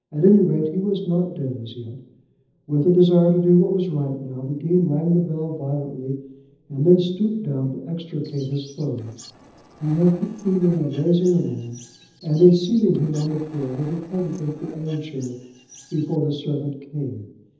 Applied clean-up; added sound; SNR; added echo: neural separator model SepFormer DNS4.